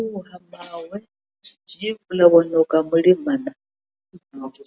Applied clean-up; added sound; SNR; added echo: none; none; none; none.